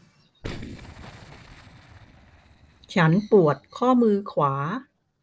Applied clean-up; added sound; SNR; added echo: neural separator model SepFormer DNS4.